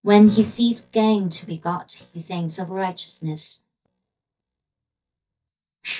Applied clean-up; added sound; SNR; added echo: neural mask model DeepFilterNet 3.